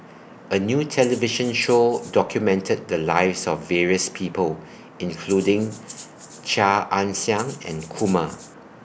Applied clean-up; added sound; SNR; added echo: none; Rattle (instrument); 19 dB; none.